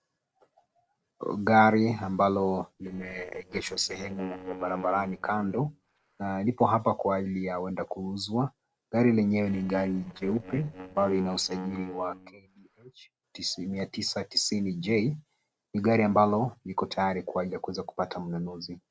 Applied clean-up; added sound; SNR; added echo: neural separator model SepFormer DNS4.